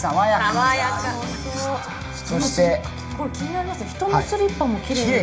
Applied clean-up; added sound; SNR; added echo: none; Scratching (performance technique); 18 dB; reverberation time 0.4 s.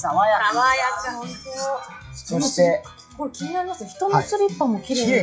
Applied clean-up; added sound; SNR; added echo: classical method WPE with log-MMSE.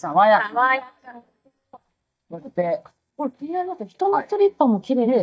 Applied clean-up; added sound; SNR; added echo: neural mask model DeepFilterNet 3.